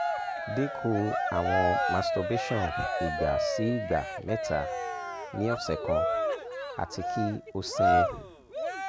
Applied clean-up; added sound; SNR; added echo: none; Cheering; -2 dB; none.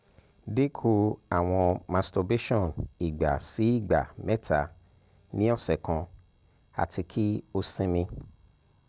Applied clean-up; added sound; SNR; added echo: none; none; none; none.